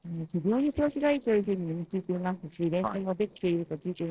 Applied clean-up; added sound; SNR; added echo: neural separator model SepFormer DNS4.